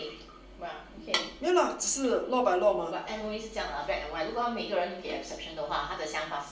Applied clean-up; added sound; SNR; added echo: none; none; none; reverberation time 0.3 s.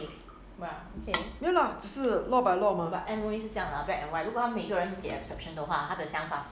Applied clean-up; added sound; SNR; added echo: none; none; none; none.